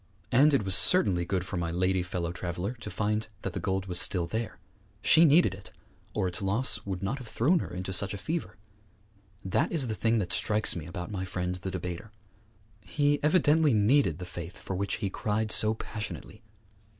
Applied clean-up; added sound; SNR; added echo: none; none; none; none.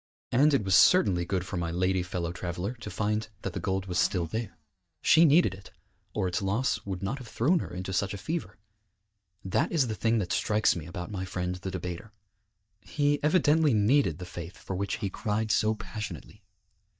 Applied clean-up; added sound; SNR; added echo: neural mask model DeepFilterNet 3.